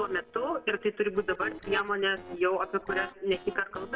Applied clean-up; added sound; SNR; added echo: neural separator model SepFormer DNS4.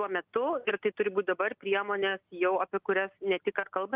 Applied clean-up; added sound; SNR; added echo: none; none; none; none.